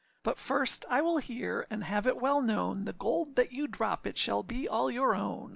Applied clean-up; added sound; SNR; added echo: none; none; none; none.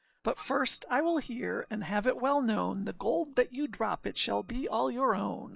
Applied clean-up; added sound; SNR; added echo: neural mask model DeepFilterNet 3.